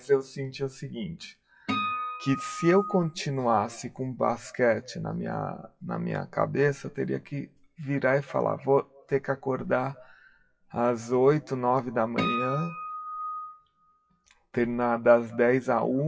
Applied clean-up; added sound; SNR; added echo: classical method WPE with log-MMSE.